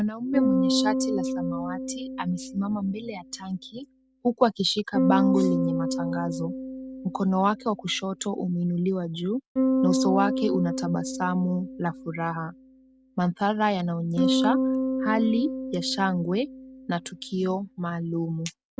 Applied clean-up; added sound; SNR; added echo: none; Bass guitar; 2 dB; none.